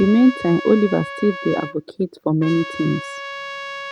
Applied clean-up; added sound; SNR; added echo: none; Trumpet; 12 dB; none.